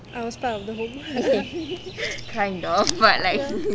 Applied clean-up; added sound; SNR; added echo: none; none; none; none.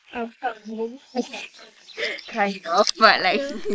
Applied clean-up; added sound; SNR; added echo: neural mask model Resemble Enhance denoiser.